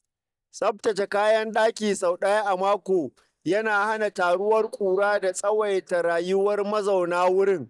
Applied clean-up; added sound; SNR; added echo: neural mask model DeepFilterNet 3.